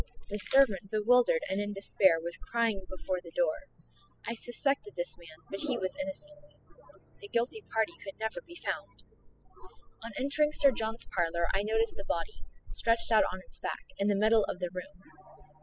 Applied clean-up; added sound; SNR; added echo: classical method spectral subtraction.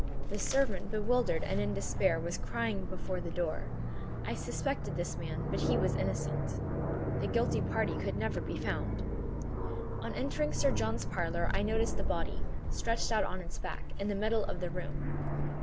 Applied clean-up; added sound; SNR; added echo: none; Aircraft; -3 dB; none.